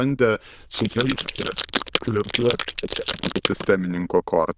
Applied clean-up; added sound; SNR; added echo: neural diffusion model UNIVERSE++.